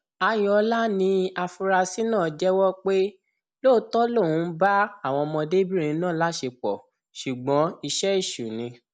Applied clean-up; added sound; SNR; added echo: none; none; none; none.